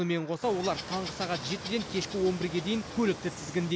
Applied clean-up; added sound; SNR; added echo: none; Water / Bird; 10 dB; none.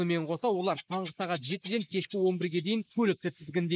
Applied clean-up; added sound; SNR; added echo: neural mask model Resemble Enhance denoiser.